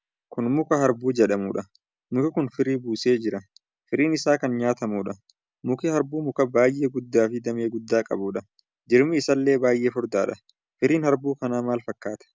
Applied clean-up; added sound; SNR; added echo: none; none; none; none.